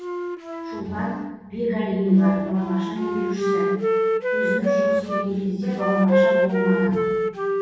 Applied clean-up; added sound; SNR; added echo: none; Wind instrument, woodwind instrument; 0 dB; reverberation time 1.3 s.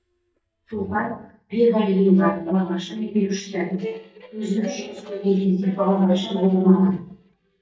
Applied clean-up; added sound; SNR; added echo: neural mask model DeepFilterNet 3.